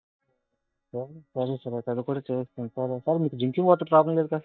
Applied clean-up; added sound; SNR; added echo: neural mask model DeepFilterNet 3.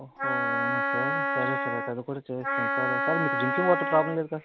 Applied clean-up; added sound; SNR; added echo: none; Wind instrument, woodwind instrument; -2 dB; none.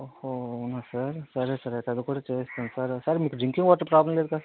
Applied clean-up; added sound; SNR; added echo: none; none; none; none.